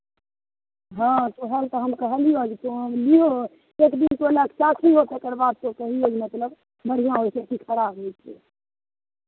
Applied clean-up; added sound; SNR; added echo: none; none; none; none.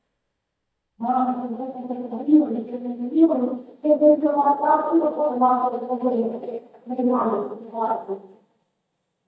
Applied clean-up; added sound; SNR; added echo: neural mask model DeepFilterNet 3.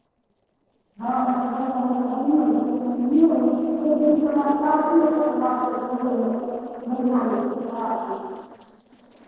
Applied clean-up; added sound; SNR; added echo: neural separator model SepFormer DNS4.